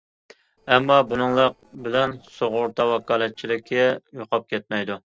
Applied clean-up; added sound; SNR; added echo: neural separator model SepFormer DNS4.